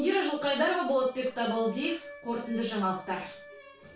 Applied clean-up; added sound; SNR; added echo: none; none; none; reverberation time 0.3 s.